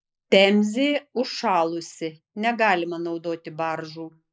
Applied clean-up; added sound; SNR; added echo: neural mask model Resemble Enhance denoiser.